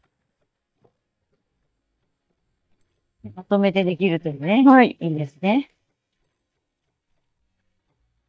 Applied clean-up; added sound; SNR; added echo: neural mask model DeepFilterNet 3.